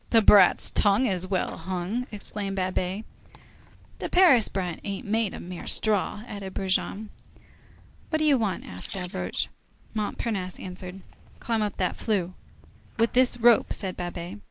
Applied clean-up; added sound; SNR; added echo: neural mask model Resemble Enhance denoiser.